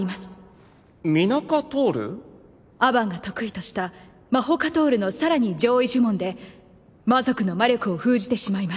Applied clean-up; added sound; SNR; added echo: none; none; none; none.